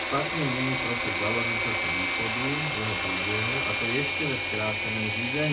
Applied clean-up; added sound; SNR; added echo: none; Engine / Mechanisms; -3 dB; reverberation time 0.2 s.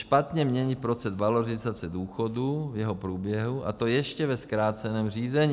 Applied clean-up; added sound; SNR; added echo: none; none; none; none.